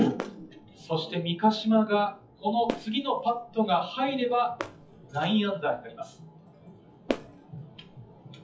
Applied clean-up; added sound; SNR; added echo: classical method WPE with log-MMSE.